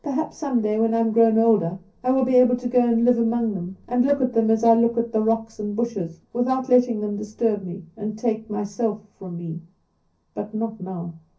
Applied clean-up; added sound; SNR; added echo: none; none; none; reverberation time 0.3 s.